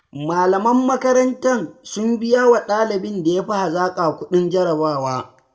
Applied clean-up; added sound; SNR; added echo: none; none; none; reverberation time 0.3 s.